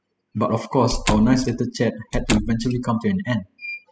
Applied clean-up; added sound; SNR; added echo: classical method spectral subtraction.